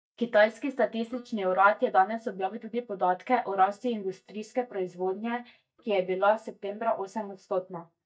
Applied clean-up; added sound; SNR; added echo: neural mask model DeepFilterNet 3.